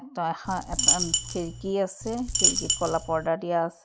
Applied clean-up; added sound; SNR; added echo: none; Coin (dropping); -3 dB; none.